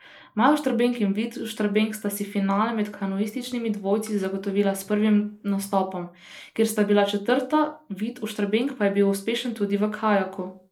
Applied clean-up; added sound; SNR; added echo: neural mask model Resemble Enhance denoiser.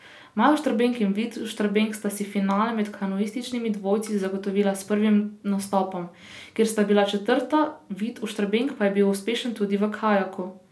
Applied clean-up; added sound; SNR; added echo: none; none; none; none.